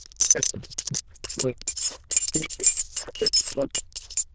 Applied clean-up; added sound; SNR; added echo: neural diffusion model UNIVERSE++.